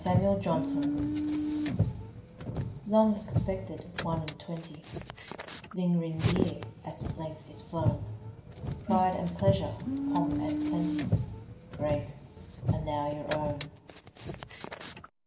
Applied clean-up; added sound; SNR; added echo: none; Car; 0 dB; reverberation time 0.5 s.